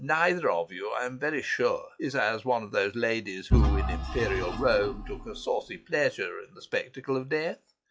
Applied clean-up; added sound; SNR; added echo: classical method log-MMSE.